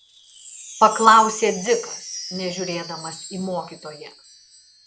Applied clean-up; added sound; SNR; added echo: none; Wind chime; 14 dB; none.